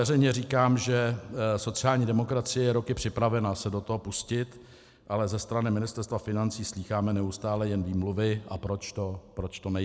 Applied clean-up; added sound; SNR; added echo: none; none; none; none.